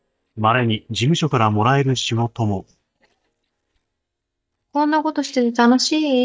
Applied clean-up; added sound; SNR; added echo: neural mask model DeepFilterNet 3.